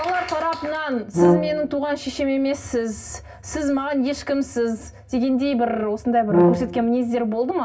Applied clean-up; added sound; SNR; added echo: none; Brass instrument; -2 dB; reverberation time 0.4 s.